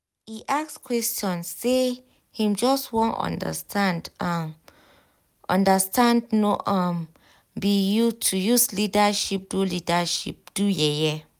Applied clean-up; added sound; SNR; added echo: none; none; none; none.